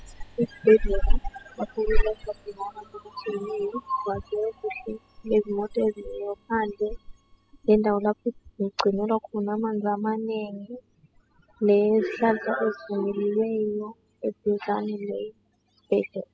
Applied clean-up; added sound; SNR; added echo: classical method spectral subtraction.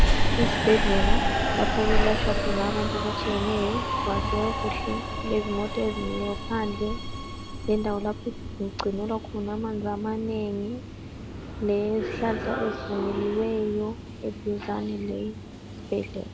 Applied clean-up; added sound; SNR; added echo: none; Subway, metro, underground; -1 dB; none.